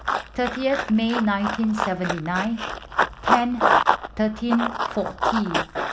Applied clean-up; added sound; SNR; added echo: none; Run; 0 dB; none.